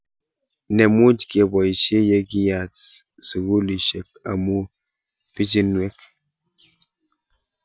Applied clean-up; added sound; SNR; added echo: none; none; none; none.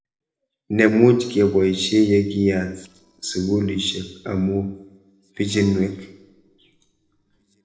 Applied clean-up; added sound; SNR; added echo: neural separator model SepFormer DNS4.